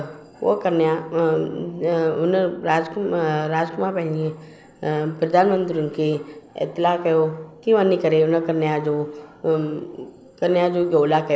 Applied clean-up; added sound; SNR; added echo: none; none; none; none.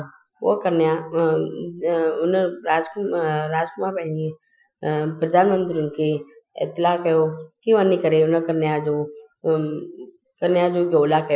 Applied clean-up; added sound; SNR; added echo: classical method Wiener filter.